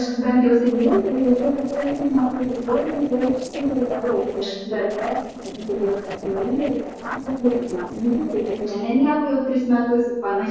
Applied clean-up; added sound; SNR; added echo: neural separator model SepFormer DNS4.